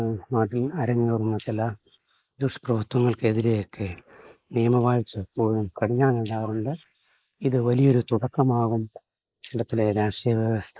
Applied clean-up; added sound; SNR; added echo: neural mask model Resemble Enhance denoiser.